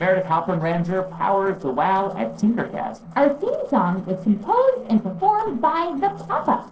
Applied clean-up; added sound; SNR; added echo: neural separator model SepFormer DNS4.